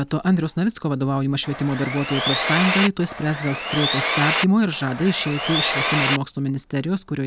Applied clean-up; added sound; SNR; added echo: none; Sawing; -1 dB; none.